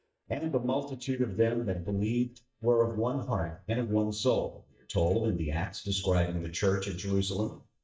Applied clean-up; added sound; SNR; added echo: neural mask model DeepFilterNet 3.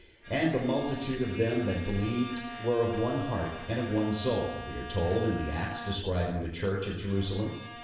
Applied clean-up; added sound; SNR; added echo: none; Bowed string instrument; 13 dB; reverberation time 0.8 s.